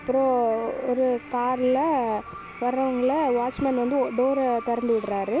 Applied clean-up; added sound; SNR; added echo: none; none; none; none.